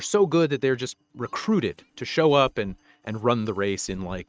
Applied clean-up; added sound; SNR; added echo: neural mask model RNNoise.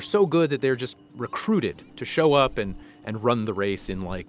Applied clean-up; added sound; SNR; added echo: none; Fireworks; 19 dB; none.